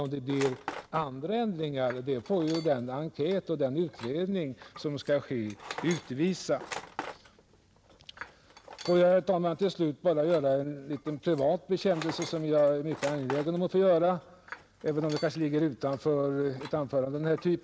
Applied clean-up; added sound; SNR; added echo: none; Tools; 17 dB; none.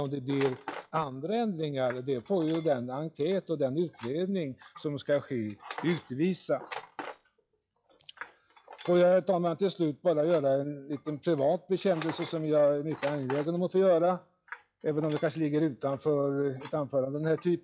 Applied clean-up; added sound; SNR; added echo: classical method log-MMSE.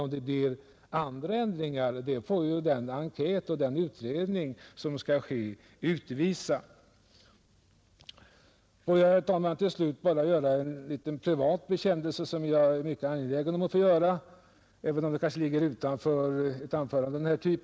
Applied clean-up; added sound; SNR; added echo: none; none; none; none.